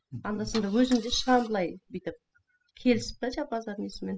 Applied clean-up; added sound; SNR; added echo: classical method spectral subtraction.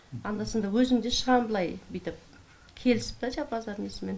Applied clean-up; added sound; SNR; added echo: none; none; none; none.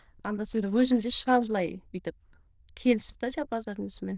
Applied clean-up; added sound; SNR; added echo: neural diffusion model UNIVERSE++.